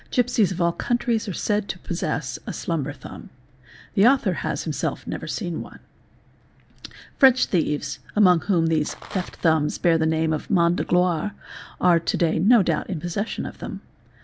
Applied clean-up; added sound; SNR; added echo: none; Rattle; 17 dB; none.